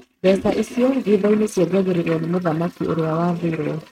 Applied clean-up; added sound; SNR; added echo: neural mask model RNNoise.